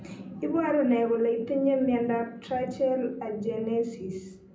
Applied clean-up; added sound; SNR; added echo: none; none; none; reverberation time 0.6 s.